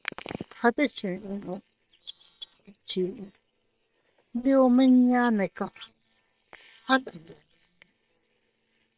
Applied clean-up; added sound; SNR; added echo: neural separator model SepFormer WHAM!.